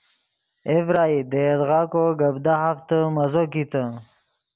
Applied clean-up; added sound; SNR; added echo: none; none; none; none.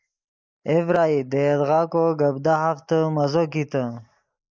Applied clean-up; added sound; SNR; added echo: neural mask model Resemble Enhance denoiser.